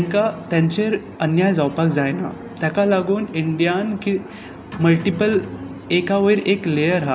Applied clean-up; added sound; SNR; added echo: none; none; none; none.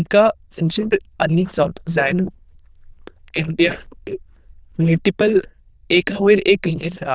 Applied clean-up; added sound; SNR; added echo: neural diffusion model UNIVERSE++.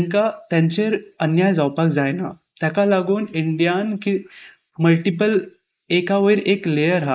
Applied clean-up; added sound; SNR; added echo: neural mask model Resemble Enhance denoiser.